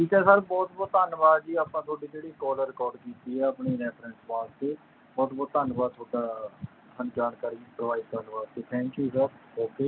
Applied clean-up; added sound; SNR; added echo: none; none; none; none.